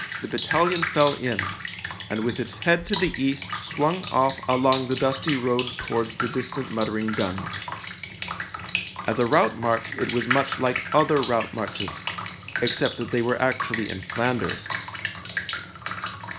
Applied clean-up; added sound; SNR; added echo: none; Drip; 4 dB; none.